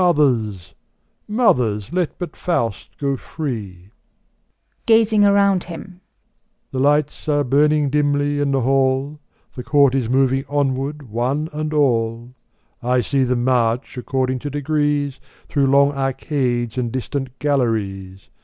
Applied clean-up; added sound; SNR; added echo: none; none; none; none.